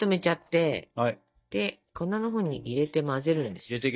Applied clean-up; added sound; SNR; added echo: neural mask model DeepFilterNet 3.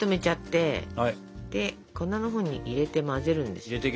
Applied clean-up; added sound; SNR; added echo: none; none; none; none.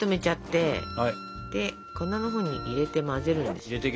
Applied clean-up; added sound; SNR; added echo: none; Wind instrument, woodwind instrument + Zipper (clothing); 12 dB; none.